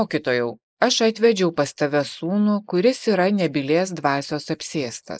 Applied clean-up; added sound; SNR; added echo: neural mask model Resemble Enhance denoiser.